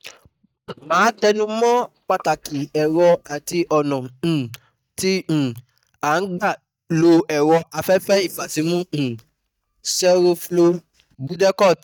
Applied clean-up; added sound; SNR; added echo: neural mask model DeepFilterNet 3.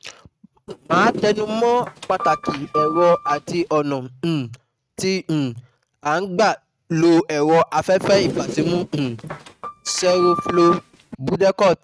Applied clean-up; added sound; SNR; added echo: neural mask model RNNoise.